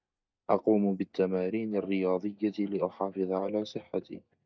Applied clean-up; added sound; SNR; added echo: neural mask model DeepFilterNet 3.